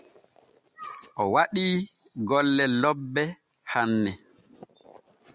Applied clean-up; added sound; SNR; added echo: none; none; none; none.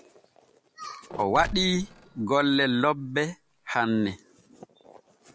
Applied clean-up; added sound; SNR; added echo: none; Mechanisms; 14 dB; none.